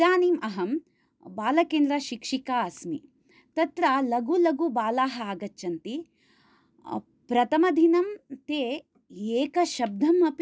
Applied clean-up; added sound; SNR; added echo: none; none; none; none.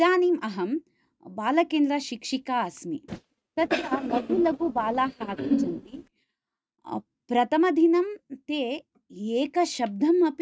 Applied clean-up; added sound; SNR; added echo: neural mask model RNNoise.